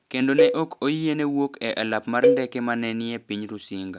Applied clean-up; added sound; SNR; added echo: none; Cowbell; 1 dB; none.